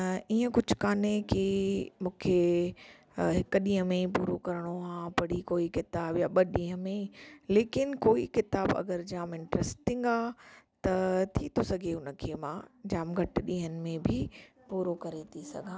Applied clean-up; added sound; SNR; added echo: none; none; none; none.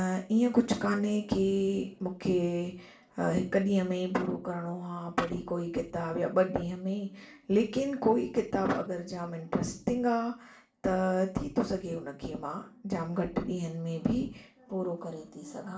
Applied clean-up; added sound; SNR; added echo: none; none; none; reverberation time 0.3 s.